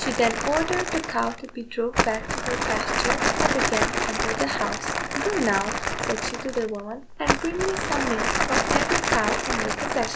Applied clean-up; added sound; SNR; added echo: none; Crumpling, crinkling; -2 dB; none.